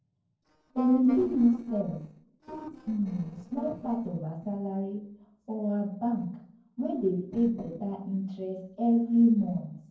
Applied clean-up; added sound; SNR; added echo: neural separator model SepFormer DNS4.